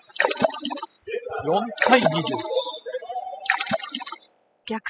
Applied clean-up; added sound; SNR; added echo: classical method spectral subtraction.